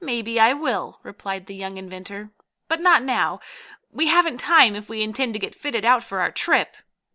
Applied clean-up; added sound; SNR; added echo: none; none; none; none.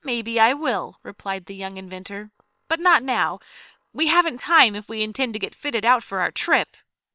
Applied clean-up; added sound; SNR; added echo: neural separator model SepFormer WHAM!.